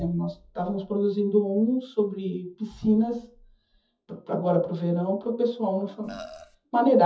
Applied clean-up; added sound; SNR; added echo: classical method WPE with log-MMSE.